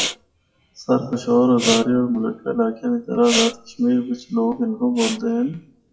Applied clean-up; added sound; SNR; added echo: classical method WPE with log-MMSE.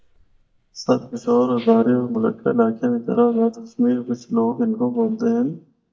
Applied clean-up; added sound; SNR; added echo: neural mask model DeepFilterNet 3.